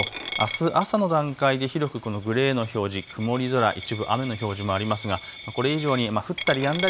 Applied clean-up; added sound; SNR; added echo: none; Coin (dropping); 10 dB; none.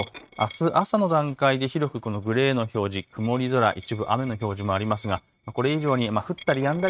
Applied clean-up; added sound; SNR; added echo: neural mask model RNNoise.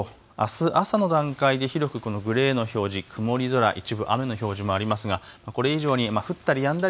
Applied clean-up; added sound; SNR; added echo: none; none; none; none.